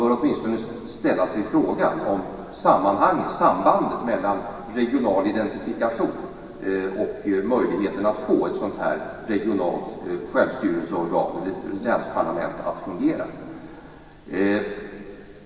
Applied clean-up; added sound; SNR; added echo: none; none; none; reverberation time 2.5 s.